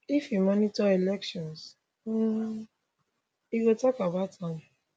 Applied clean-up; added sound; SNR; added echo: none; none; none; none.